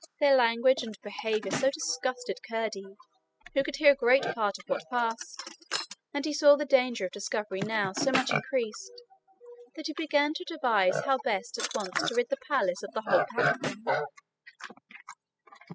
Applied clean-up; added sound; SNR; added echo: classical method spectral subtraction.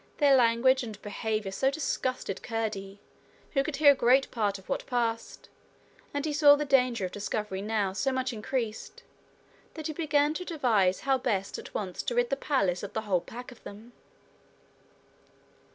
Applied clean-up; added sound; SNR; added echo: none; none; none; none.